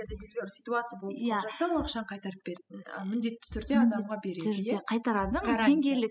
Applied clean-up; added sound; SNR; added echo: classical method spectral subtraction.